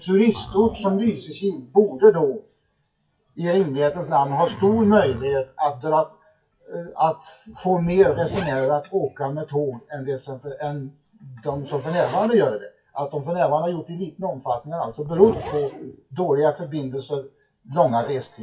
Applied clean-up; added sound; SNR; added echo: classical method WPE with log-MMSE.